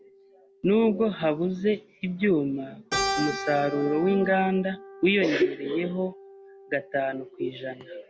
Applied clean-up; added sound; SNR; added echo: none; Keyboard (musical); 11 dB; none.